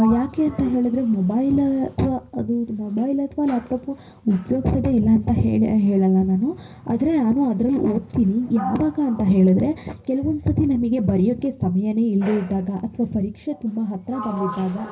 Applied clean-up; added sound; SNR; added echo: none; Sliding door; 19 dB; reverberation time 0.4 s.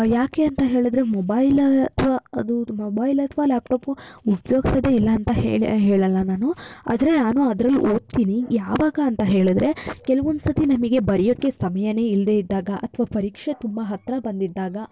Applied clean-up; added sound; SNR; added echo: none; none; none; none.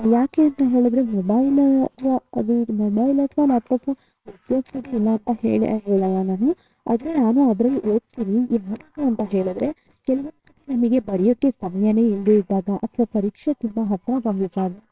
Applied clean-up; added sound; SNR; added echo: neural separator model SepFormer WHAMR!.